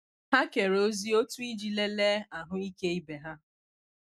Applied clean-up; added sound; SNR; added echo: none; none; none; none.